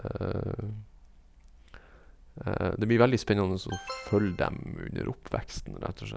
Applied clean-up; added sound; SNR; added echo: none; Alarm; 14 dB; none.